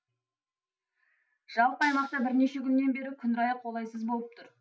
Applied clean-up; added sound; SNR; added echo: none; Clapping; 19 dB; none.